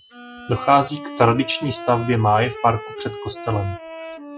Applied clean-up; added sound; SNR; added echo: classical method Wiener filter.